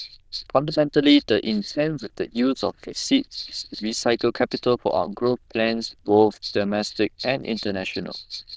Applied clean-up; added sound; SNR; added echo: neural diffusion model UNIVERSE++.